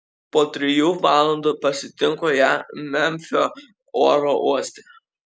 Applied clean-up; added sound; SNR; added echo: none; none; none; none.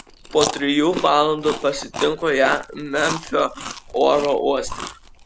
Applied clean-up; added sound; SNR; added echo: none; Chewing, mastication; 11 dB; none.